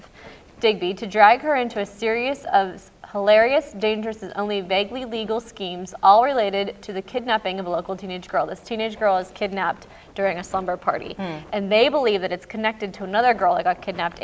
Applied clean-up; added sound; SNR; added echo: none; none; none; none.